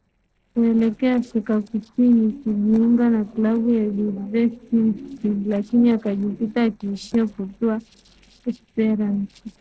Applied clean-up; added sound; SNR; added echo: neural separator model SepFormer DNS4.